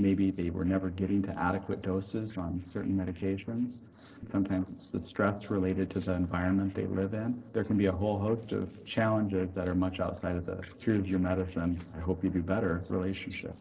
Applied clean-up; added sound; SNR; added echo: neural separator model SepFormer DNS4.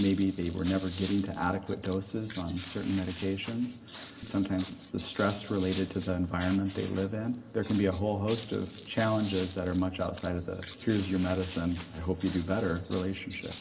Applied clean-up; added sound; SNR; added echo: none; Walk, footsteps; 17 dB; reverberation time 1.6 s.